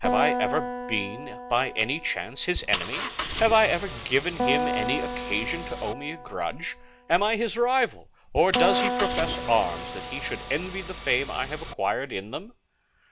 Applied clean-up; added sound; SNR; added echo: none; Engine + Acoustic guitar; 4 dB; none.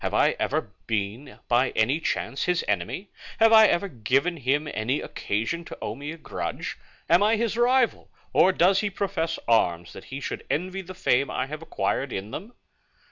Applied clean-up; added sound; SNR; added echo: none; none; none; none.